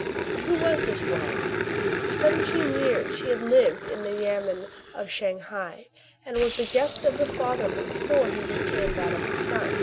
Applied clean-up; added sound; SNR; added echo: none; Growling; 2 dB; none.